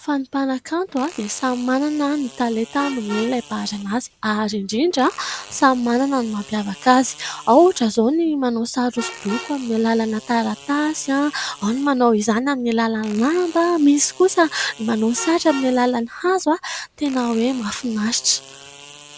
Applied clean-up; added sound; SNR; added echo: none; Vehicle horn, car horn, honking + Fart; 19 dB; none.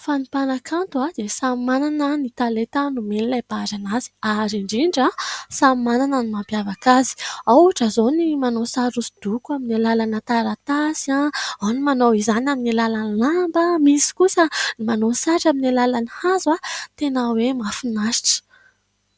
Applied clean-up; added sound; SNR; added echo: none; none; none; none.